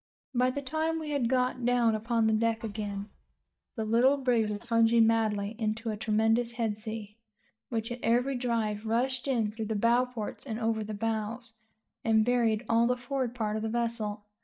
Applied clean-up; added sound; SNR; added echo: neural mask model DeepFilterNet 3.